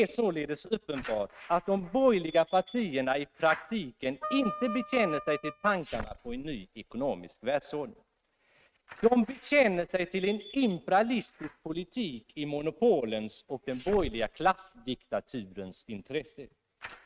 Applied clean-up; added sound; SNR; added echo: neural mask model RNNoise.